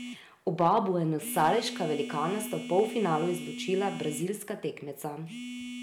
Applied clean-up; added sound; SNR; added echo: none; Telephone; 11 dB; none.